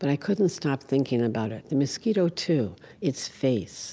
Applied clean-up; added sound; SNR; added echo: none; none; none; none.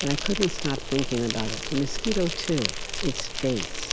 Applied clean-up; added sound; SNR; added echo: none; Insect; 2 dB; none.